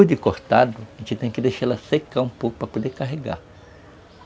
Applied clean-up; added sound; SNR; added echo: none; none; none; none.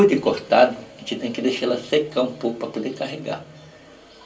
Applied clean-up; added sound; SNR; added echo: none; none; none; reverberation time 0.3 s.